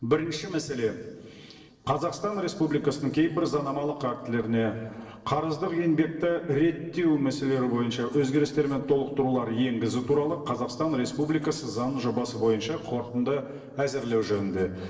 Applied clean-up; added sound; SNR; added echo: neural separator model SepFormer DNS4.